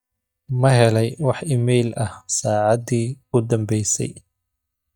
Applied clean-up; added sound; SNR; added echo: neural mask model DeepFilterNet 3.